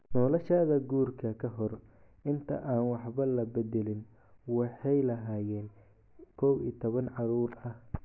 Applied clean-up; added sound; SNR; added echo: none; none; none; none.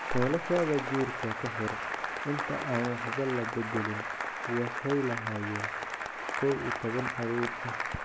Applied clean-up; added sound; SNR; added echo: none; Applause / Cheering; 3 dB; none.